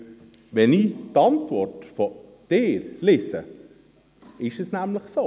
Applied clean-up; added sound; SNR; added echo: none; none; none; none.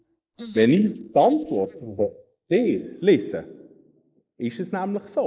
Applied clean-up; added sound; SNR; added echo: neural mask model Resemble Enhance denoiser.